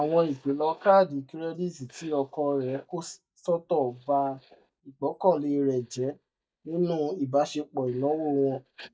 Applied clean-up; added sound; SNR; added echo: neural mask model DeepFilterNet 3.